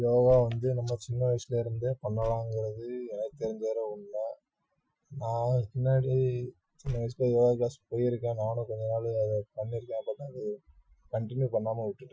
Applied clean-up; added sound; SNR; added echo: classical method Wiener filter.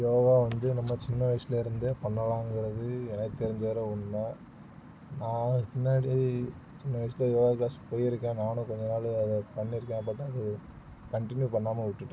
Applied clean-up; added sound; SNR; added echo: none; none; none; none.